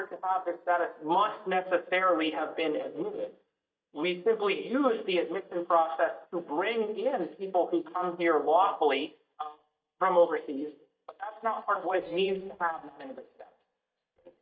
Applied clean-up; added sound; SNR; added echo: neural mask model DeepFilterNet 3.